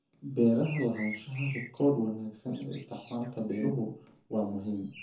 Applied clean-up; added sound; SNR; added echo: none; Bird; 17 dB; reverberation time 0.7 s.